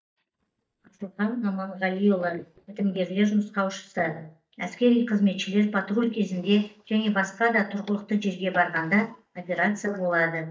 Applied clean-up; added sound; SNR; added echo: neural mask model DeepFilterNet 3.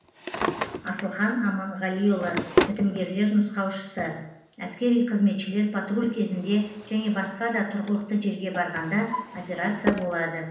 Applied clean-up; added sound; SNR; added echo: none; Drawer open or close; 8 dB; reverberation time 0.8 s.